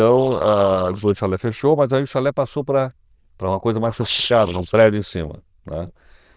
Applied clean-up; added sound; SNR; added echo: neural diffusion model UNIVERSE++.